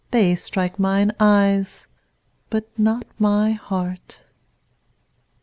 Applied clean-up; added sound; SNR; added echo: none; none; none; none.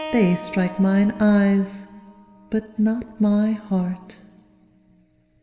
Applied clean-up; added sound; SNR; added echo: none; Keyboard (musical); 18 dB; reverberation time 1.7 s.